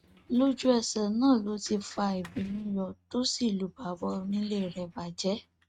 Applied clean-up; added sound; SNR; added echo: neural mask model RNNoise.